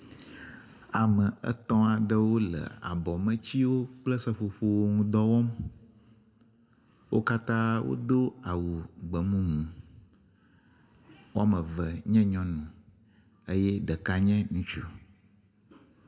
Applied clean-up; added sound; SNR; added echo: none; none; none; reverberation time 0.5 s.